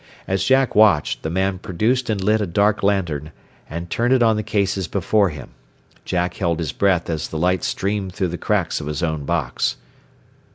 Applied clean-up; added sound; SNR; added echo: none; none; none; none.